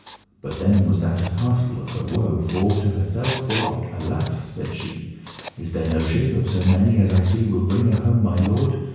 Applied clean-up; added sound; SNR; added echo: none; Writing; 17 dB; reverberation time 1.0 s.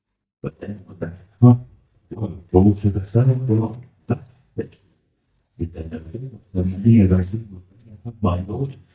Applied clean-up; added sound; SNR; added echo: neural mask model DeepFilterNet 3.